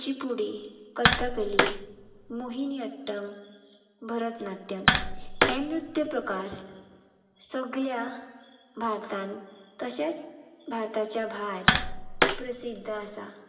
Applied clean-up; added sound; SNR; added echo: none; Tap; -5 dB; reverberation time 2.3 s.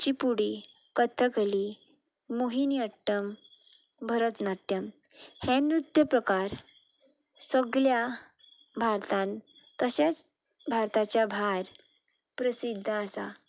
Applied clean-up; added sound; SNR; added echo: none; none; none; none.